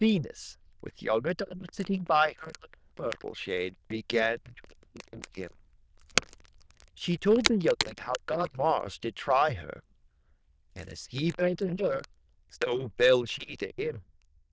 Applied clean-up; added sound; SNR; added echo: neural diffusion model UNIVERSE++.